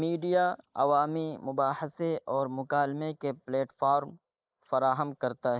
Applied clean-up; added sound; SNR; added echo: neural mask model Resemble Enhance denoiser.